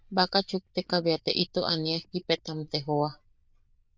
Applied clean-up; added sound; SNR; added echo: neural diffusion model UNIVERSE++.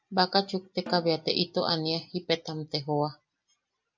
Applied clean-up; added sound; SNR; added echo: none; Snare drum; 19 dB; none.